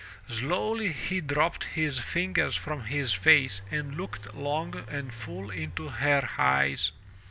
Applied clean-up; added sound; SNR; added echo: none; Engine; 15 dB; none.